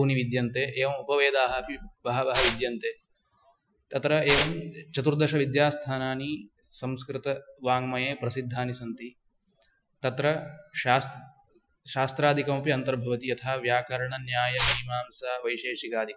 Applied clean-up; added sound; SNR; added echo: classical method Wiener filter.